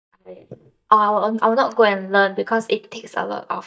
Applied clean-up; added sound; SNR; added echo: neural mask model DeepFilterNet 3.